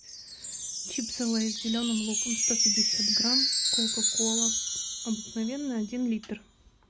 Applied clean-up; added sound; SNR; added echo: none; Wind chime; -3 dB; none.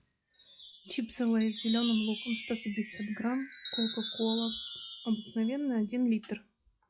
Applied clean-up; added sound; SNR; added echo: classical method log-MMSE.